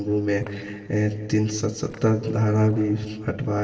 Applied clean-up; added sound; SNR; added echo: neural separator model SepFormer DNS4.